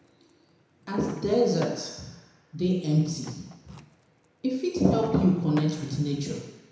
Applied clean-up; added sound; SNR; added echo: none; Door / Car; 18 dB; reverberation time 1.0 s.